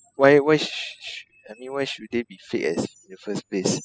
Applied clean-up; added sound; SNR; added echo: classical method spectral subtraction.